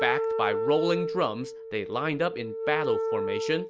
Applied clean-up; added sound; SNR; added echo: none; Wind instrument, woodwind instrument; 1 dB; none.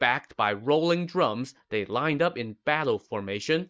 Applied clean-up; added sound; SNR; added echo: neural mask model Resemble Enhance denoiser.